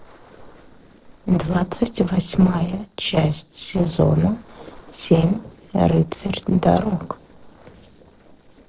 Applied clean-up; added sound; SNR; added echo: neural separator model SepFormer DNS4.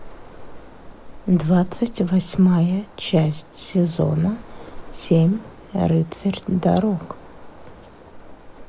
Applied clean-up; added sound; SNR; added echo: none; Waves, surf; 16 dB; none.